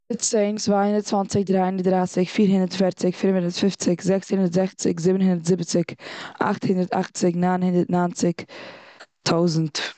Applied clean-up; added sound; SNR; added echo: none; none; none; none.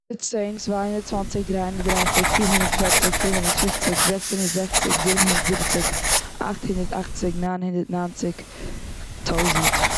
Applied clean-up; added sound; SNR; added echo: none; Writing; -3 dB; none.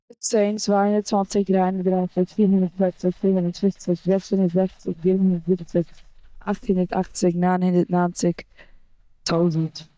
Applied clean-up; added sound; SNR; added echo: neural mask model DeepFilterNet 3.